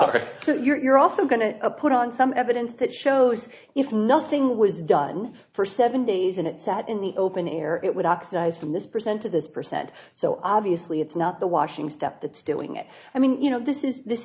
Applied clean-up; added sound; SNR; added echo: none; none; none; none.